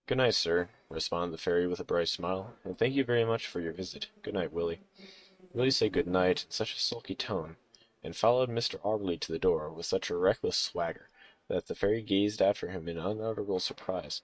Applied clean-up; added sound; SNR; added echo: neural mask model RNNoise.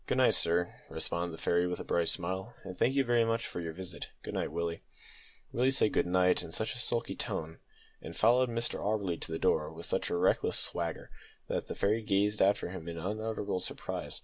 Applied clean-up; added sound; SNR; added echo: none; none; none; none.